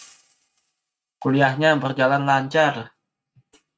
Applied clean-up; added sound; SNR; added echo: neural mask model RNNoise.